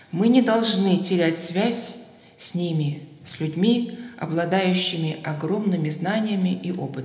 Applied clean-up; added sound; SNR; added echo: none; none; none; reverberation time 0.8 s.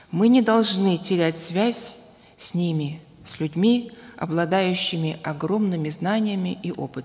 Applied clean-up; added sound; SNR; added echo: none; none; none; none.